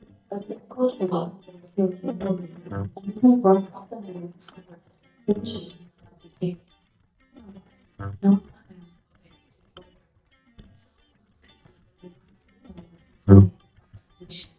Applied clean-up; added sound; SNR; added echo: neural mask model DeepFilterNet 3.